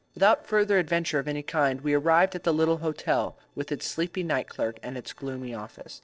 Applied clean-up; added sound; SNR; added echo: neural separator model SepFormer DNS4.